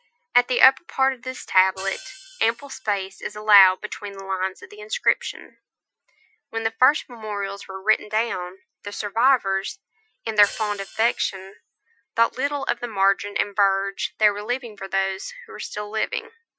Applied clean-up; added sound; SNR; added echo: classical method Wiener filter.